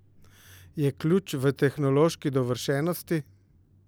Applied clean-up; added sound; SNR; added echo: none; none; none; none.